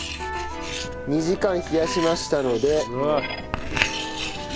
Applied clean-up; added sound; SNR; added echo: none; Writing; 7 dB; none.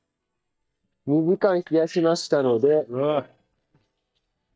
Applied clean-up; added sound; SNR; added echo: neural mask model DeepFilterNet 3.